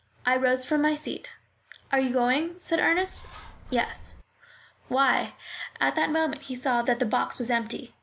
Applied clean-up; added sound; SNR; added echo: none; Bird; 17 dB; none.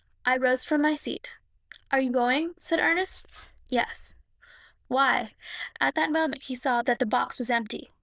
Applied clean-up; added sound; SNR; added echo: neural diffusion model UNIVERSE++.